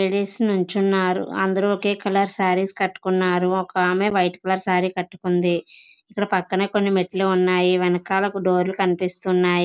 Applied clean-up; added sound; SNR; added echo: neural mask model Resemble Enhance denoiser.